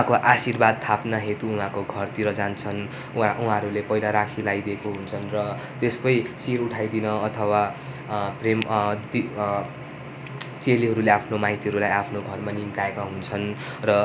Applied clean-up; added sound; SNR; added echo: none; none; none; none.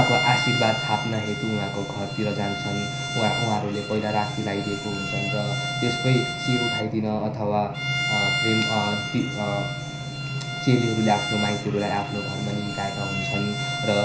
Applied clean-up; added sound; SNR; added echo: none; Bowed string instrument; 5 dB; reverberation time 0.5 s.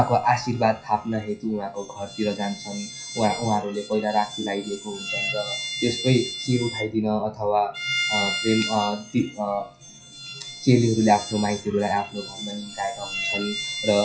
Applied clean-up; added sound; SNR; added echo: classical method WPE with log-MMSE.